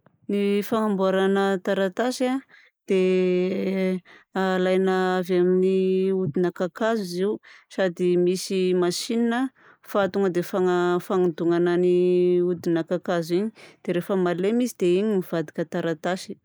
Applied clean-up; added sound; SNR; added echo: neural mask model Resemble Enhance denoiser.